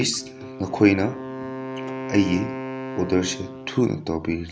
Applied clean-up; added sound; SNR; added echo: none; Wind instrument, woodwind instrument; 9 dB; none.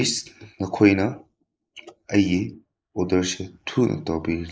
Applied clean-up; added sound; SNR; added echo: neural mask model Resemble Enhance denoiser.